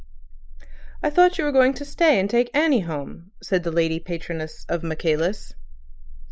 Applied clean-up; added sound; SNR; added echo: neural mask model Resemble Enhance denoiser.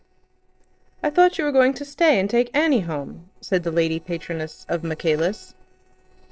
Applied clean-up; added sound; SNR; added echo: neural separator model SepFormer DNS4.